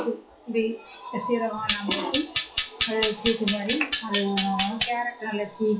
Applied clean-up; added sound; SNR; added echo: classical method WPE with log-MMSE.